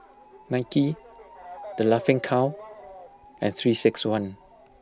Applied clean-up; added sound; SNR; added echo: none; Motor vehicle (road) / Siren; 17 dB; none.